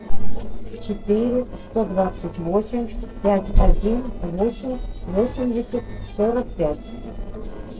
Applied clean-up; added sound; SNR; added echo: neural separator model SepFormer DNS4.